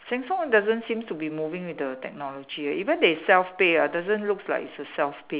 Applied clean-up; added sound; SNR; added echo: none; none; none; none.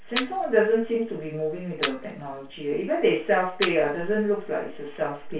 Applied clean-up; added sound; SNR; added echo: none; Camera; 12 dB; reverberation time 0.2 s.